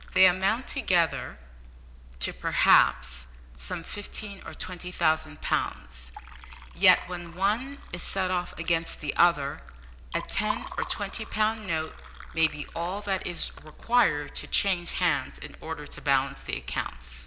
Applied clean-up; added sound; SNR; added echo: none; Liquid; 17 dB; none.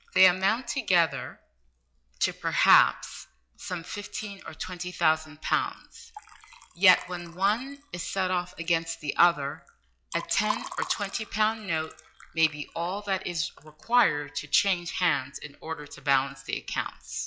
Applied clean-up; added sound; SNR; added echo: classical method log-MMSE.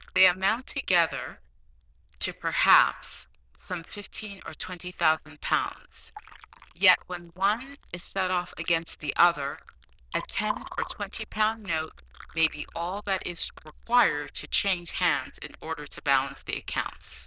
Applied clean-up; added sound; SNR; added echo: neural diffusion model UNIVERSE++.